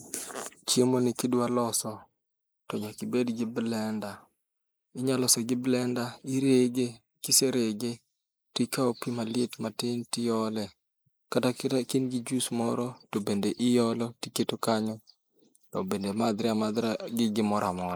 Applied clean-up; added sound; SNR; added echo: neural mask model Resemble Enhance denoiser.